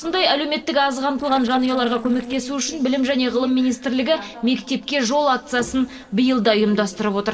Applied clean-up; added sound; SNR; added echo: neural separator model SepFormer DNS4.